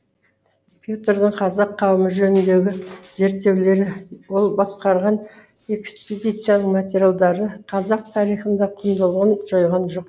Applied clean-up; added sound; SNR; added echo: none; none; none; none.